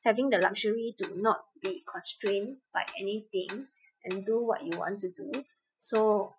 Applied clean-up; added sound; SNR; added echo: classical method spectral subtraction.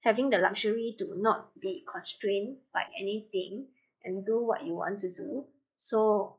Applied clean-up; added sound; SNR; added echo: neural mask model Resemble Enhance denoiser.